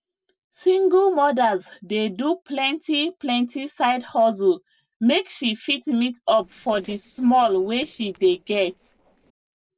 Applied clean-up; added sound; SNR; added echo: neural separator model SepFormer DNS4.